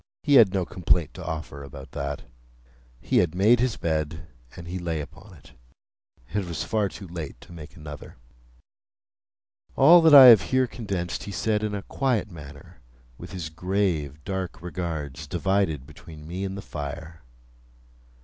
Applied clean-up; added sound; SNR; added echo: none; none; none; none.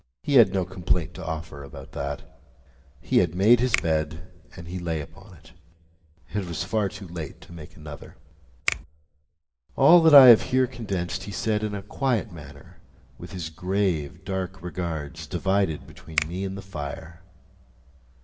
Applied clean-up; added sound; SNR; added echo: none; Finger snapping; 11 dB; reverberation time 0.5 s.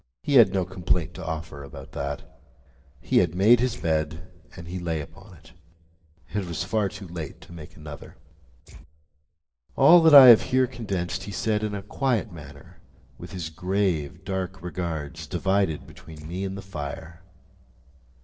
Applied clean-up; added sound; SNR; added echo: neural separator model SepFormer DNS4.